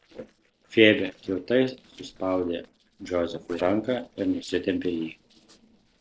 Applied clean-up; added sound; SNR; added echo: neural separator model SepFormer DNS4.